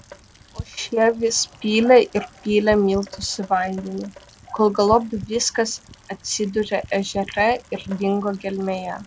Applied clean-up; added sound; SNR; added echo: none; Rain; 20 dB; none.